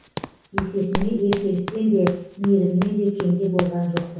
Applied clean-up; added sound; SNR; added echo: none; Run; 10 dB; reverberation time 0.6 s.